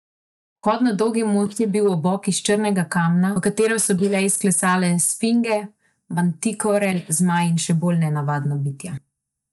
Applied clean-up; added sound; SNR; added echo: neural mask model DeepFilterNet 3.